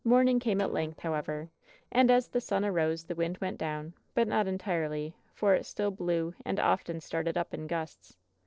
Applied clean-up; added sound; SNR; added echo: neural separator model SepFormer DNS4.